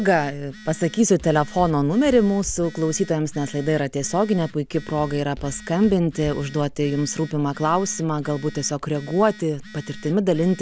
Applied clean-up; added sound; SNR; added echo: none; Walk, footsteps + Telephone; 17 dB; none.